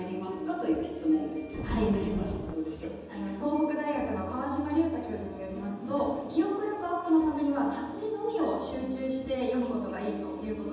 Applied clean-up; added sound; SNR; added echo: none; Wind; 6 dB; reverberation time 1.1 s.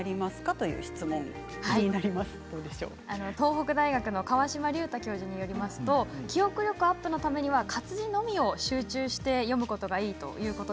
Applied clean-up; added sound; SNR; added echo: none; none; none; none.